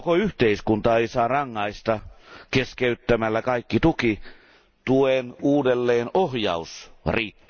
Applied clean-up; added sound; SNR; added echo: none; none; none; none.